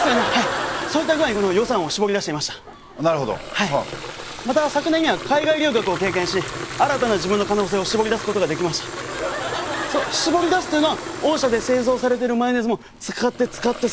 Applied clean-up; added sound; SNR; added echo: none; Fill (with liquid) / Water tap, faucet; 11 dB; none.